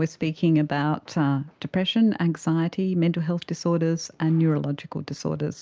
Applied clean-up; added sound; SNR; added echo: none; none; none; none.